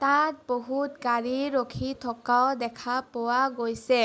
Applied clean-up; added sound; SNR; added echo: none; none; none; none.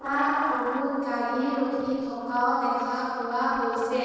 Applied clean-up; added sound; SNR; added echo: neural separator model SepFormer DNS4.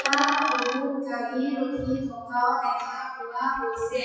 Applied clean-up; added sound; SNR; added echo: classical method WPE with log-MMSE.